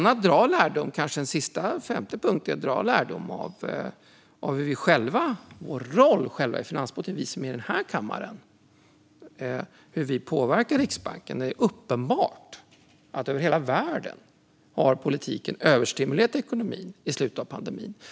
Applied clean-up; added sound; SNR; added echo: none; none; none; none.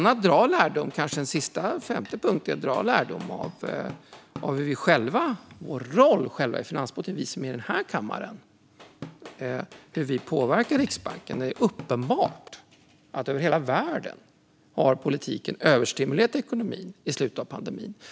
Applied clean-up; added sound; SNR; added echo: none; Drum / Drum kit; 18 dB; none.